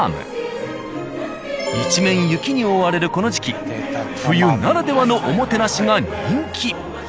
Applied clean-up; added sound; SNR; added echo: none; none; none; none.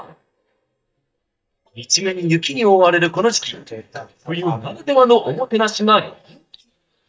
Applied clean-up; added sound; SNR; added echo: neural mask model DeepFilterNet 3.